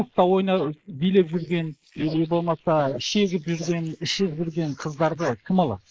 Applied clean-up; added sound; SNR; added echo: neural mask model Resemble Enhance denoiser.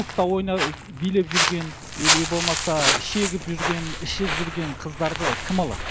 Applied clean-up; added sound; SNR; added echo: none; Walk, footsteps; 0 dB; none.